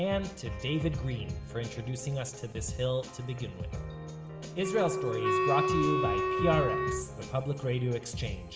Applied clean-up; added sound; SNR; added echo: none; Wind instrument, woodwind instrument; -2 dB; reverberation time 2.7 s.